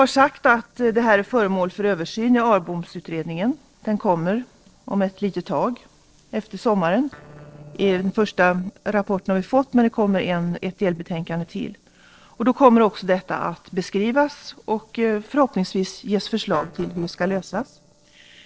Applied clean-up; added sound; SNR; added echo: neural separator model SepFormer DNS4.